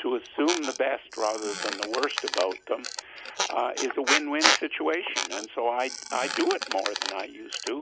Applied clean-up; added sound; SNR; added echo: none; Squeak; 2 dB; none.